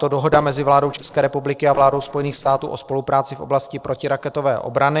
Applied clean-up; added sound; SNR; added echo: neural separator model SepFormer DNS4.